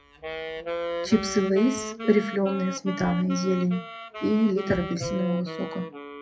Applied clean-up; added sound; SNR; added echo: classical method WPE with log-MMSE.